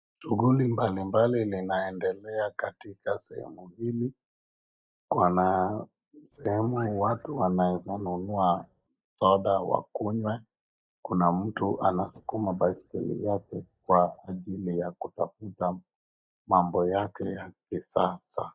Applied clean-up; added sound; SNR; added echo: neural mask model DeepFilterNet 3.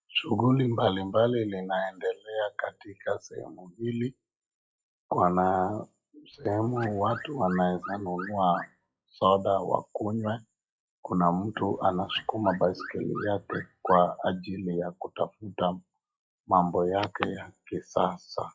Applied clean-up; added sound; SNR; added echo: classical method log-MMSE.